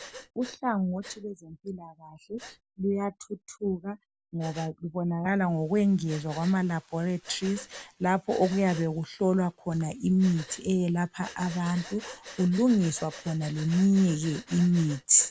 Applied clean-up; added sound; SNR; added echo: none; Breathing; 20 dB; none.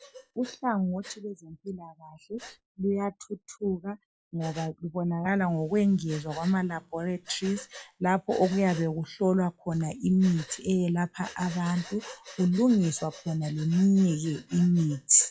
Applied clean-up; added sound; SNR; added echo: classical method log-MMSE.